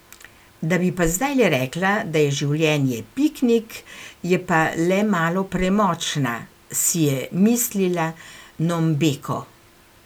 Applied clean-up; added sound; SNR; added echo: none; none; none; none.